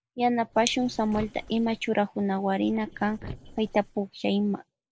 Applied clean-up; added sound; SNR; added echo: neural mask model Resemble Enhance denoiser.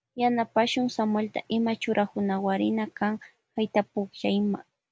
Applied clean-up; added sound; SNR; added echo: none; none; none; none.